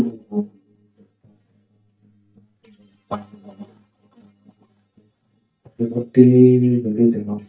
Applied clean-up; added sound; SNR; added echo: neural mask model DeepFilterNet 3.